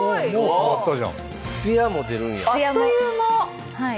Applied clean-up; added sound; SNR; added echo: none; none; none; none.